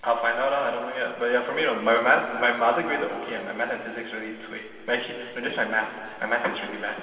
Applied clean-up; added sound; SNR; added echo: none; none; none; reverberation time 2.6 s.